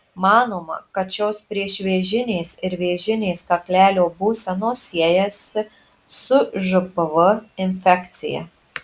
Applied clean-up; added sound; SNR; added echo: none; none; none; none.